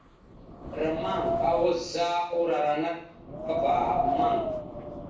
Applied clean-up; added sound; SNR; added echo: none; Wind; 1 dB; reverberation time 0.6 s.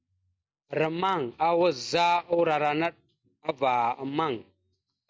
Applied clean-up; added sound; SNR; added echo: none; none; none; none.